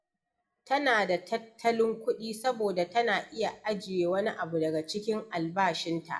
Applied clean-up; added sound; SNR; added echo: none; none; none; reverberation time 0.5 s.